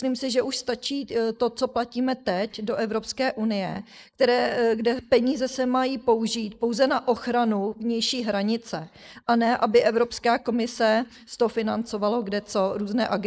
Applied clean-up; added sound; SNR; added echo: neural mask model Resemble Enhance denoiser.